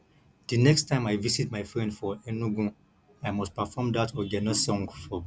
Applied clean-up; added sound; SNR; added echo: none; none; none; none.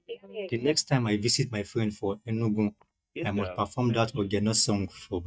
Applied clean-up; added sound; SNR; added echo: neural mask model DeepFilterNet 3.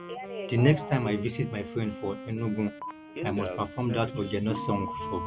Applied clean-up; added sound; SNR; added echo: none; Wind instrument, woodwind instrument + Telephone; 9 dB; none.